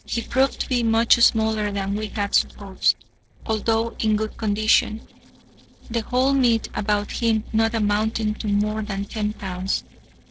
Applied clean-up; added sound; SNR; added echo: neural separator model SepFormer DNS4.